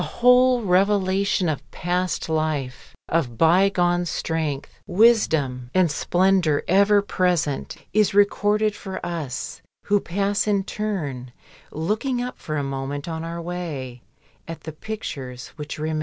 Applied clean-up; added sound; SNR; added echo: none; none; none; none.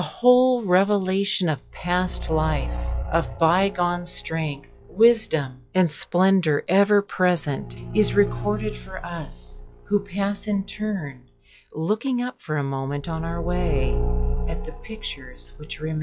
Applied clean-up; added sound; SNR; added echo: classical method log-MMSE.